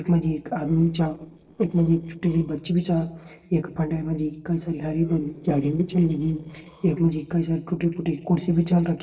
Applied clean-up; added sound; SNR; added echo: neural separator model SepFormer DNS4.